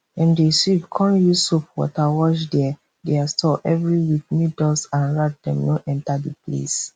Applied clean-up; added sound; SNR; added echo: none; none; none; none.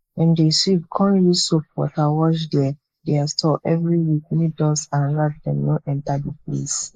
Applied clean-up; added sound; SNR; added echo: neural mask model Resemble Enhance denoiser.